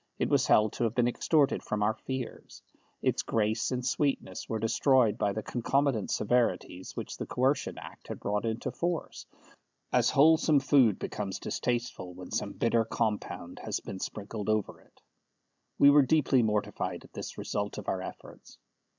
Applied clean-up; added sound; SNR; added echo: none; none; none; none.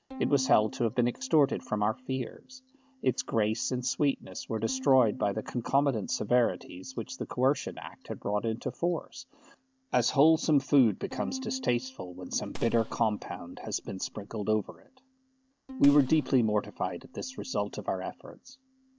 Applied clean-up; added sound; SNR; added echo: none; Gunshot, gunfire + Bowed string instrument; 16 dB; none.